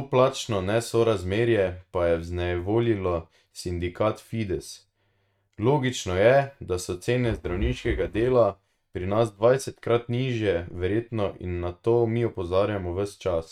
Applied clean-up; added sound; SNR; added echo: neural mask model RNNoise.